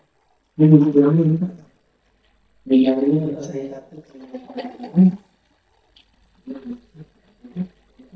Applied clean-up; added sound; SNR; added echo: neural mask model DeepFilterNet 3.